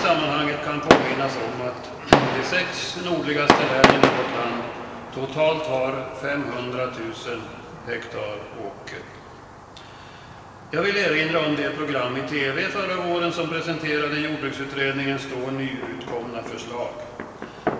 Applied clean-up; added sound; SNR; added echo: none; Fireworks; 1 dB; reverberation time 2.4 s.